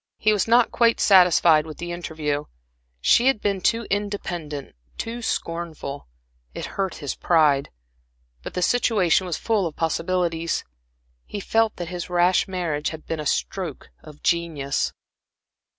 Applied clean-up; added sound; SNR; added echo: none; none; none; none.